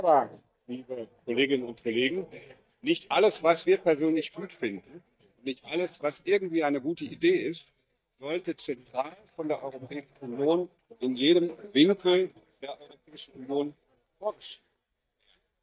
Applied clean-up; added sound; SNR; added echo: neural mask model DeepFilterNet 3.